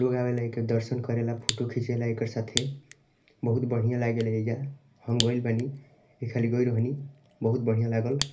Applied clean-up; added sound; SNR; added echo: none; Fire; 12 dB; reverberation time 0.3 s.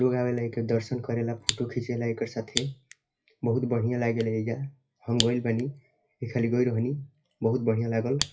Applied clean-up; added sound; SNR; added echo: classical method WPE with log-MMSE.